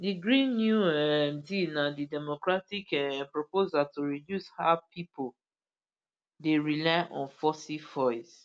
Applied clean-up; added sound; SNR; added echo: none; none; none; none.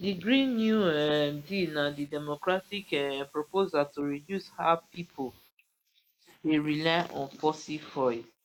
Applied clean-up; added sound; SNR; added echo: neural mask model Resemble Enhance denoiser.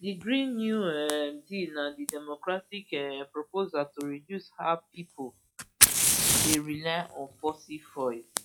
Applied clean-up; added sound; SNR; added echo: classical method log-MMSE.